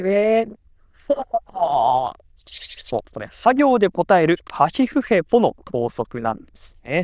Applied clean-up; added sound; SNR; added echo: neural diffusion model UNIVERSE++.